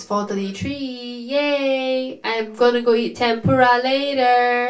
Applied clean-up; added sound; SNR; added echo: none; none; none; reverberation time 0.2 s.